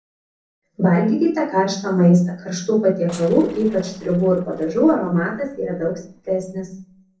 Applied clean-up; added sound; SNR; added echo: neural separator model SepFormer DNS4.